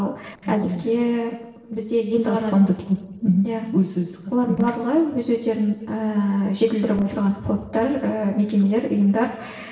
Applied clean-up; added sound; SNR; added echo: neural separator model SepFormer DNS4.